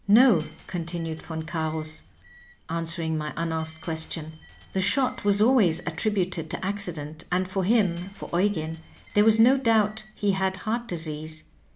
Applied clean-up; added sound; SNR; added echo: none; Glass; 14 dB; none.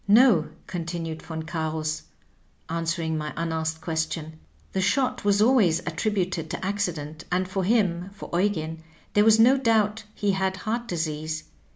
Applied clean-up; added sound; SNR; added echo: none; none; none; none.